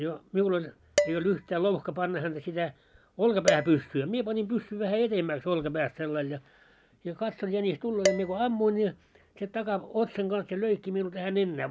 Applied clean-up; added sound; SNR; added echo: none; Dishes, pots, and pans; 7 dB; none.